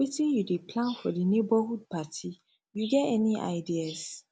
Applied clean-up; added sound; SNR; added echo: none; none; none; none.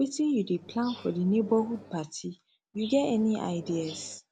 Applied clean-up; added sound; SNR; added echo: none; Microwave oven; 20 dB; none.